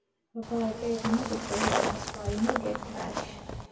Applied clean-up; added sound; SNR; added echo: none; Walk, footsteps; 0 dB; reverberation time 2.1 s.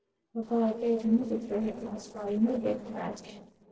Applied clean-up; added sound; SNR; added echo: neural separator model SepFormer DNS4.